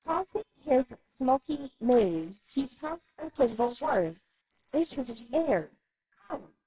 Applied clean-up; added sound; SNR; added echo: neural separator model SepFormer WHAMR!.